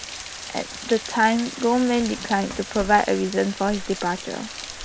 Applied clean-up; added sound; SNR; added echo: none; Rain; 12 dB; none.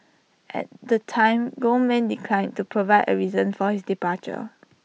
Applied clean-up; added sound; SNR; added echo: none; none; none; none.